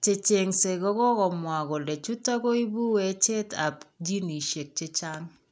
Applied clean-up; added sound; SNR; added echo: none; none; none; none.